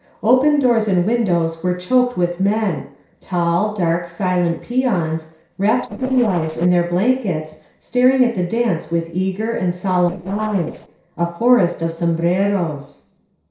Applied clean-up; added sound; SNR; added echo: neural separator model SepFormer DNS4.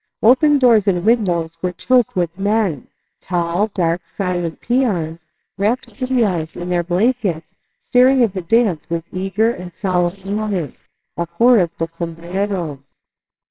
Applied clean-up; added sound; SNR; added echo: neural separator model SepFormer WHAMR!.